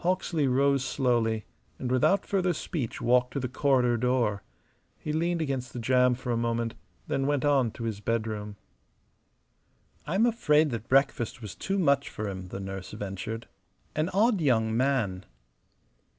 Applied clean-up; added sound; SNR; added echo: none; none; none; none.